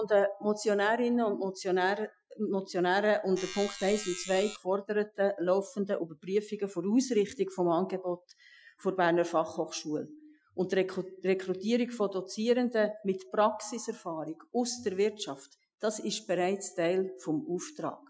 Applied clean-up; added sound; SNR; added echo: classical method Wiener filter.